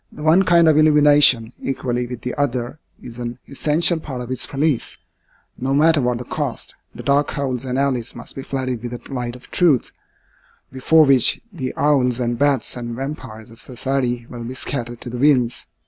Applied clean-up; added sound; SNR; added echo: none; none; none; none.